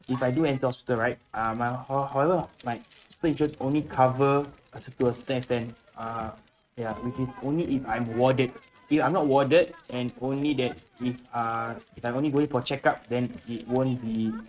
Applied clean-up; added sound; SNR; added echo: neural mask model RNNoise.